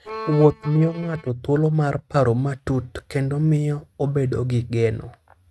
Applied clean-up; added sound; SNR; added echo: neural mask model RNNoise.